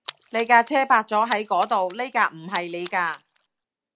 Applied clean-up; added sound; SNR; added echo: none; Splash, splatter; 19 dB; none.